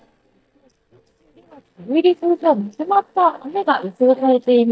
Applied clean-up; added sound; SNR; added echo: neural mask model DeepFilterNet 3.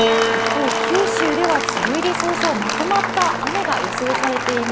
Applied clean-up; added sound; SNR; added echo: none; Applause + Piano; -2 dB; none.